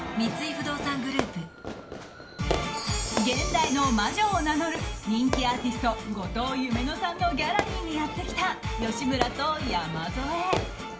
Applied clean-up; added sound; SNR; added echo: none; Fireworks; 9 dB; reverberation time 1.3 s.